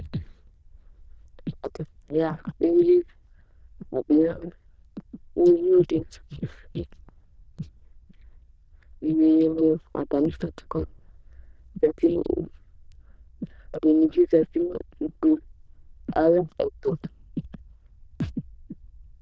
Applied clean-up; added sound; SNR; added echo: neural diffusion model UNIVERSE++.